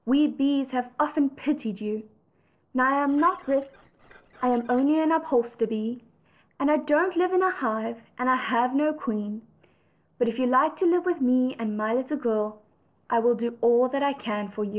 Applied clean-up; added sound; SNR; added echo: neural separator model SepFormer DNS4.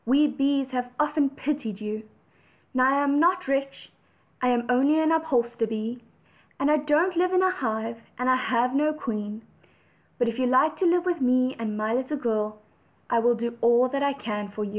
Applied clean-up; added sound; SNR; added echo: none; none; none; none.